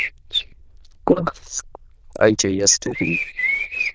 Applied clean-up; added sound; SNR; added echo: neural diffusion model UNIVERSE++.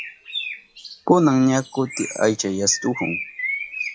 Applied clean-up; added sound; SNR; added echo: classical method log-MMSE.